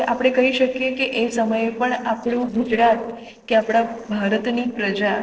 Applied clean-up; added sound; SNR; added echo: neural separator model SepFormer DNS4.